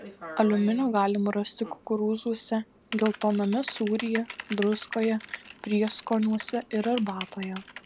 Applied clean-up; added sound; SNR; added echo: none; Typing; 15 dB; none.